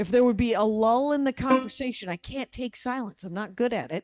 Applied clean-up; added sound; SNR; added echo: neural mask model DeepFilterNet 3.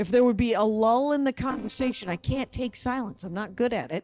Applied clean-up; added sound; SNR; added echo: neural separator model SepFormer DNS4.